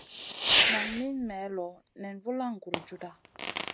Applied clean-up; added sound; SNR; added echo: none; Fireworks; -5 dB; none.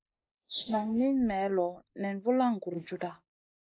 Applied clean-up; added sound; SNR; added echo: neural mask model Resemble Enhance denoiser.